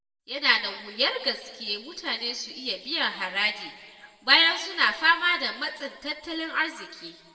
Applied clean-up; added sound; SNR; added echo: none; none; none; reverberation time 1.4 s.